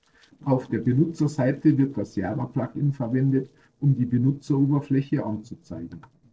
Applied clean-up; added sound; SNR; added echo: neural separator model SepFormer DNS4.